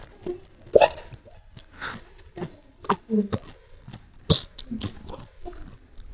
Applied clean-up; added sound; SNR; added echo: neural mask model DeepFilterNet 3.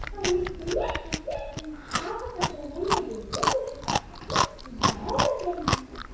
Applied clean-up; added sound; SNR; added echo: none; Chewing, mastication; -2 dB; reverberation time 0.7 s.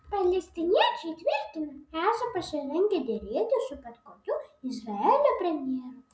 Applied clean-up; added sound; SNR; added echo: none; none; none; none.